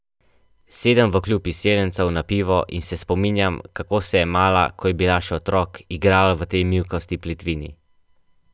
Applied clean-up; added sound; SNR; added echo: none; none; none; none.